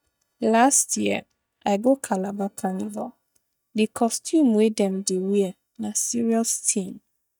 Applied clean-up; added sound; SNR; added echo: neural mask model DeepFilterNet 3.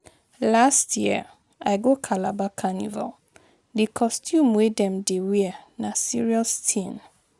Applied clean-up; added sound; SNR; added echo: none; none; none; none.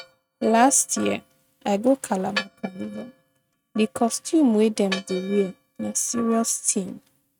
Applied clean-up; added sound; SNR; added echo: neural mask model RNNoise.